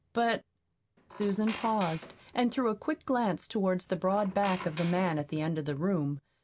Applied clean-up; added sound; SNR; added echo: none; Squeak; 14 dB; none.